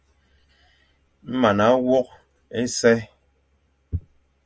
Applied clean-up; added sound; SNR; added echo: none; none; none; none.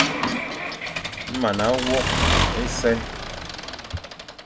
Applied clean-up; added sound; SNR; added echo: none; Accelerating, revving, vroom / Mechanisms; -2 dB; none.